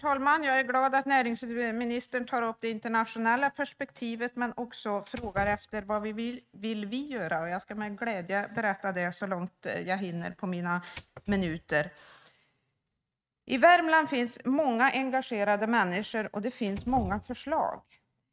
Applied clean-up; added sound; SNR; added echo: neural mask model RNNoise.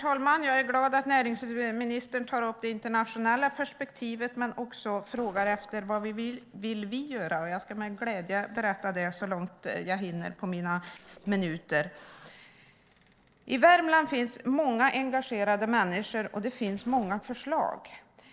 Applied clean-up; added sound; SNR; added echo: neural separator model SepFormer DNS4.